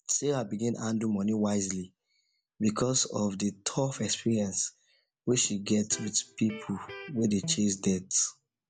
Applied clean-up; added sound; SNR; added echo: none; Electric guitar; 14 dB; none.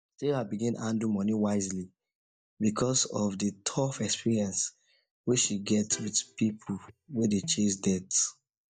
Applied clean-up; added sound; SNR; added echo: neural mask model DeepFilterNet 3.